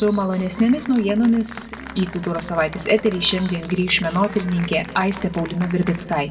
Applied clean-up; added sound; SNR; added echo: none; Applause / Cheering; 18 dB; reverberation time 0.9 s.